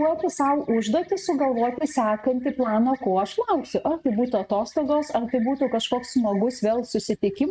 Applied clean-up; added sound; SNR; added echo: neural mask model RNNoise.